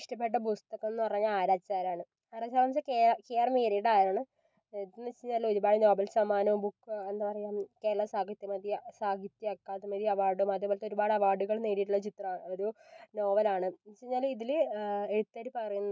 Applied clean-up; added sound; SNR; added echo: none; none; none; none.